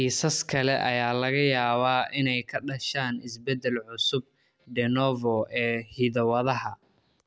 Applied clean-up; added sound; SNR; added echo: none; none; none; none.